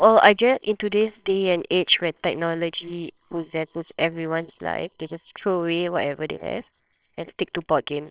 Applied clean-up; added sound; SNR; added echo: neural separator model SepFormer WHAMR!.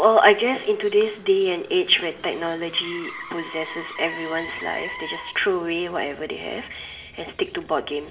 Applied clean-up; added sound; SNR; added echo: none; Motor vehicle (road); 16 dB; reverberation time 2.0 s.